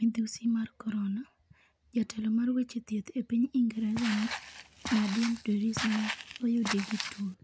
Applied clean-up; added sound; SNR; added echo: none; Walk, footsteps; 8 dB; none.